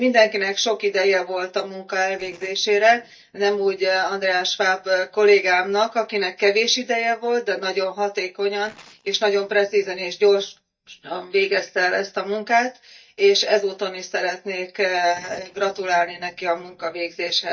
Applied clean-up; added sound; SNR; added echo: neural mask model DeepFilterNet 3.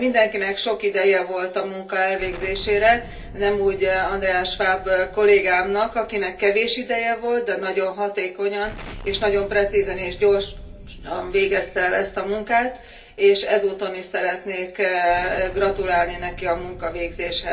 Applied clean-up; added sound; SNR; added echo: none; Explosion; 18 dB; reverberation time 0.3 s.